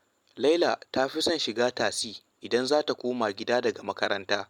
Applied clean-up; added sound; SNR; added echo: none; none; none; none.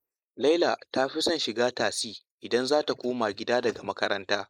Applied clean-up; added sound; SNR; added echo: neural mask model Resemble Enhance denoiser.